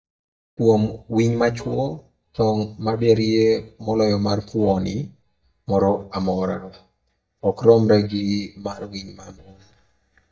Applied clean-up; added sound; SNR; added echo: neural mask model DeepFilterNet 3.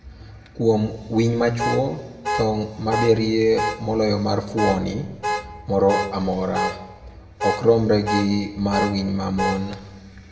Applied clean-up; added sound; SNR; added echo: none; Alarm / Car; 6 dB; reverberation time 1.2 s.